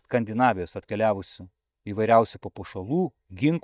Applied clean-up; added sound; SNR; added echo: neural mask model DeepFilterNet 3.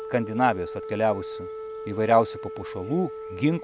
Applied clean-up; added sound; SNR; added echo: none; Wind instrument, woodwind instrument; 10 dB; none.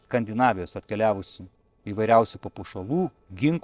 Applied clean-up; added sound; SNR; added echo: neural separator model SepFormer DNS4.